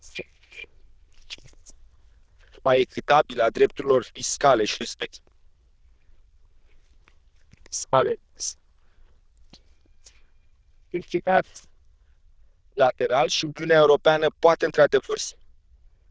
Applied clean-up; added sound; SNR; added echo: neural diffusion model UNIVERSE++.